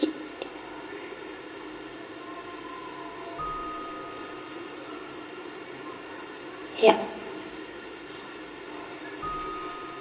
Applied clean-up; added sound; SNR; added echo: none; Keyboard (musical); 12 dB; reverberation time 2.2 s.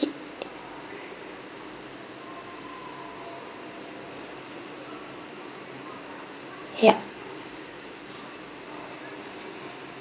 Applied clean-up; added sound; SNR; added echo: none; none; none; none.